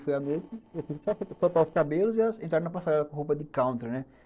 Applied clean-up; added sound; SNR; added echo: neural separator model SepFormer DNS4.